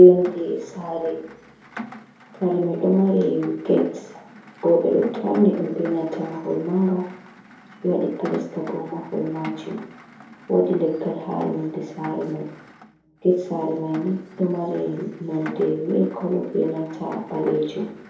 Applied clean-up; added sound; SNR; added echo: none; Rain; 18 dB; reverberation time 2.6 s.